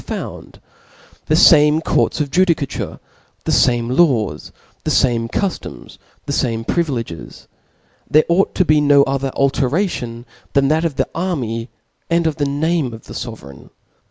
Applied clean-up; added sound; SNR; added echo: none; none; none; none.